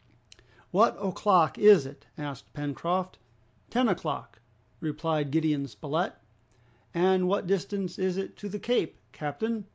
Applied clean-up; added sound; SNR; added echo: none; none; none; none.